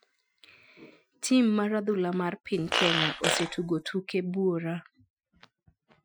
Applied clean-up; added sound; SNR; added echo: classical method Wiener filter.